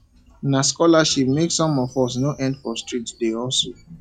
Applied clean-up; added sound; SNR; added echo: classical method log-MMSE.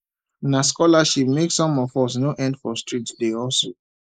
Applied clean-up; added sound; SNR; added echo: neural mask model Resemble Enhance denoiser.